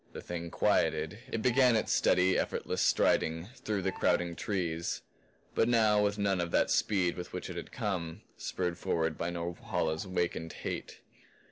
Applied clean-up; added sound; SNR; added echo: none; Bird; 17 dB; none.